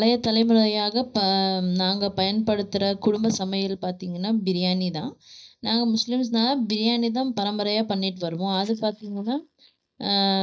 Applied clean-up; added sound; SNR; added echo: neural mask model DeepFilterNet 3.